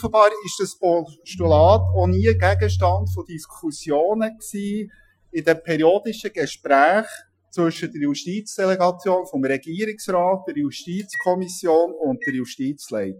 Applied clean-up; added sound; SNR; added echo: classical method Wiener filter.